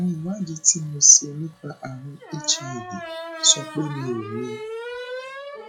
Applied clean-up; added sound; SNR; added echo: classical method log-MMSE.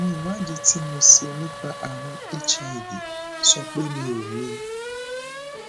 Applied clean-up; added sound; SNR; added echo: none; Race car, auto racing / Accelerating, revving, vroom; 10 dB; none.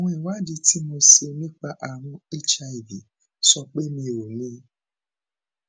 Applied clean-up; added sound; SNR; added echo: none; none; none; none.